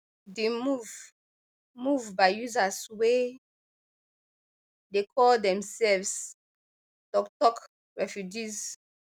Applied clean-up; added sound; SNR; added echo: none; none; none; none.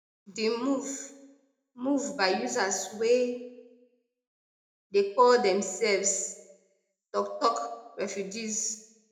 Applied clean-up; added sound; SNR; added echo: none; none; none; reverberation time 0.6 s.